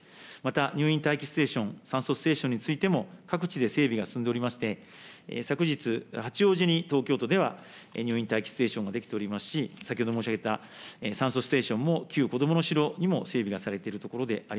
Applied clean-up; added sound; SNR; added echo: none; none; none; none.